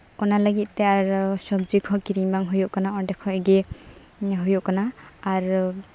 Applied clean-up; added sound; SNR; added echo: none; none; none; none.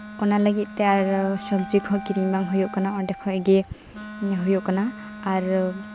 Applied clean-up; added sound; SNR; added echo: none; Wind instrument, woodwind instrument + Wind instrument, woodwind instrument; 14 dB; none.